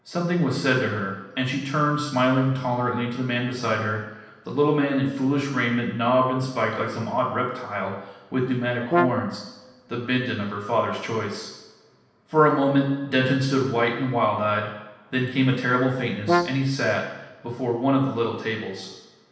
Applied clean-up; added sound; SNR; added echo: none; Brass instrument; 2 dB; reverberation time 0.9 s.